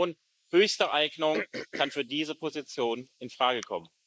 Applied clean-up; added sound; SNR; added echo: neural mask model Resemble Enhance denoiser.